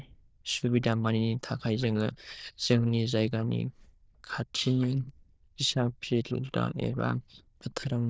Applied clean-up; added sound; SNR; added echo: neural diffusion model UNIVERSE++.